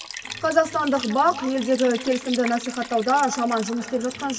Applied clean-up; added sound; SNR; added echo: none; Liquid; 14 dB; reverberation time 1.9 s.